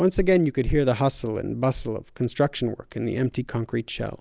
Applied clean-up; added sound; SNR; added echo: none; none; none; none.